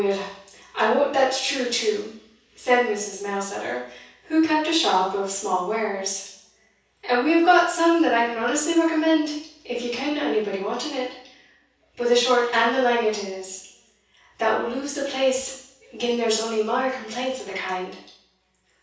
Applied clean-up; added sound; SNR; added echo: none; none; none; reverberation time 0.6 s.